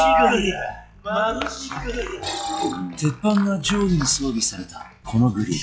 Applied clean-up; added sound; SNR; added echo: classical method log-MMSE.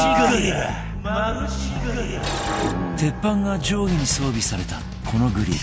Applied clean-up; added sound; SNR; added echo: none; none; none; none.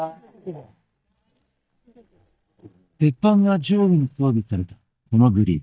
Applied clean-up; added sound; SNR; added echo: neural mask model DeepFilterNet 3.